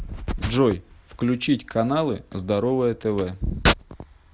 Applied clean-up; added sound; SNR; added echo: none; none; none; none.